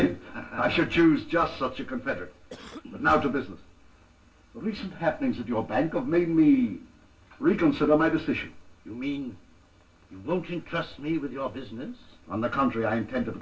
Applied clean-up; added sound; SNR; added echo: none; Cough; 19 dB; reverberation time 0.1 s.